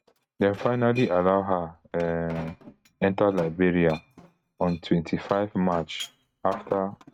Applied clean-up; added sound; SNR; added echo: neural mask model RNNoise.